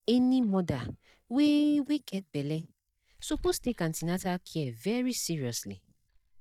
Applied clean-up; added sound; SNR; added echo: neural mask model DeepFilterNet 3.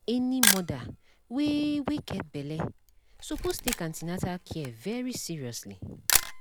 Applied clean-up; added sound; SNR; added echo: none; Camera; 1 dB; none.